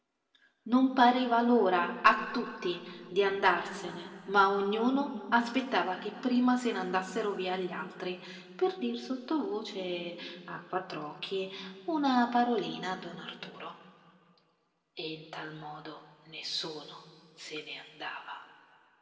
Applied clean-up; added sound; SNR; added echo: none; none; none; reverberation time 2.3 s.